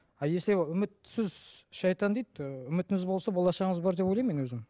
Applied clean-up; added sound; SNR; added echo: none; none; none; none.